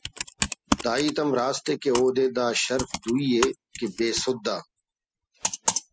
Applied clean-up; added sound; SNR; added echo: classical method spectral subtraction.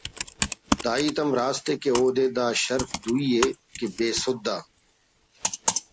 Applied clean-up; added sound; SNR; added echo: none; Computer keyboard; 7 dB; none.